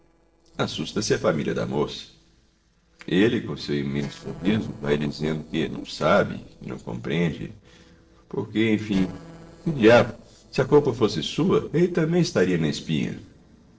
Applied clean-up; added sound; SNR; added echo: neural separator model SepFormer DNS4.